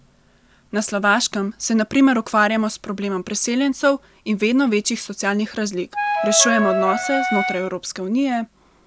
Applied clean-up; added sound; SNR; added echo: none; Wind instrument, woodwind instrument; 1 dB; none.